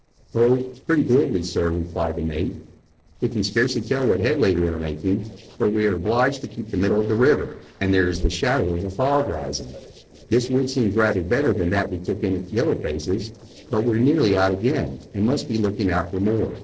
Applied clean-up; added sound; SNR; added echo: neural separator model SepFormer DNS4.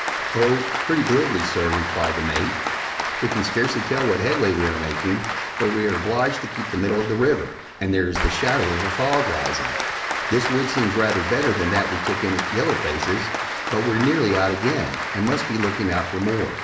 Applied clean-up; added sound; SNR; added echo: none; Applause; 3 dB; reverberation time 1.2 s.